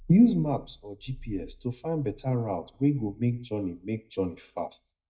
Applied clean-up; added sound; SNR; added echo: neural mask model DeepFilterNet 3.